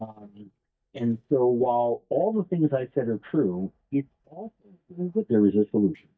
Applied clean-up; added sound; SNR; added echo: neural mask model DeepFilterNet 3.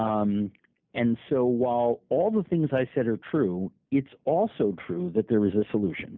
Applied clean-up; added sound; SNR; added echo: none; none; none; none.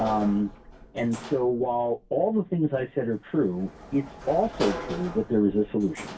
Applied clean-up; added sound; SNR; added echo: none; Sliding door / Slam; 14 dB; reverberation time 0.2 s.